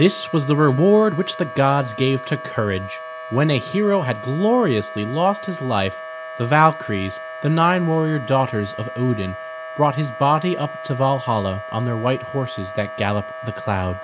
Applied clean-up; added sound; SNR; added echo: none; Wind instrument, woodwind instrument; 12 dB; none.